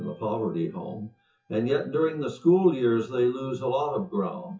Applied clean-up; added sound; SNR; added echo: classical method WPE with log-MMSE.